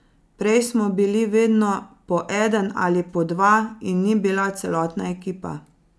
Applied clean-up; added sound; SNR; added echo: none; none; none; none.